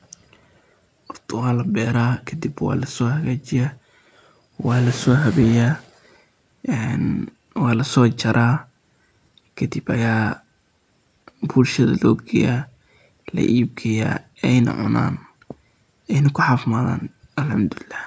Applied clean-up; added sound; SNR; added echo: none; none; none; none.